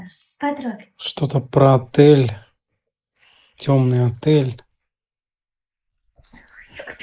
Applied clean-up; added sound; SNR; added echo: neural mask model Resemble Enhance denoiser.